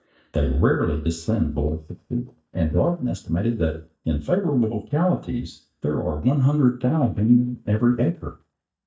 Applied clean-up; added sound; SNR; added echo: neural mask model DeepFilterNet 3.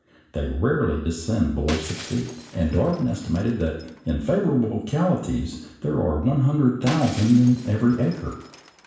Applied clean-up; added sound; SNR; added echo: none; Shatter; 19 dB; reverberation time 0.7 s.